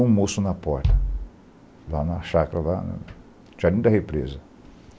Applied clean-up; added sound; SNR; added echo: none; Bass drum; 2 dB; none.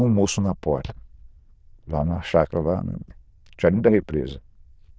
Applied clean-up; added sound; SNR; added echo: neural diffusion model UNIVERSE++.